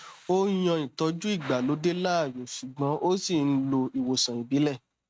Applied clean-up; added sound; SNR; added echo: neural mask model RNNoise.